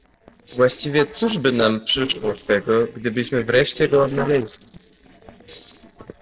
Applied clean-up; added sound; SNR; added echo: neural separator model SepFormer DNS4.